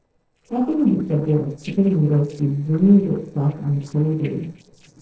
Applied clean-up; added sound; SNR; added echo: neural separator model SepFormer DNS4.